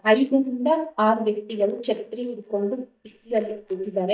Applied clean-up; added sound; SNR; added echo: neural mask model DeepFilterNet 3.